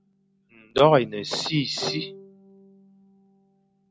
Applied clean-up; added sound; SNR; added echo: none; Bowed string instrument; 20 dB; none.